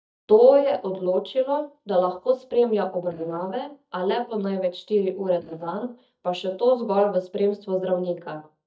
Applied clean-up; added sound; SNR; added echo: neural mask model DeepFilterNet 3.